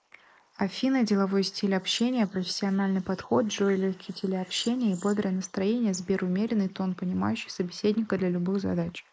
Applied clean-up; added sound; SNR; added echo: neural mask model Resemble Enhance denoiser.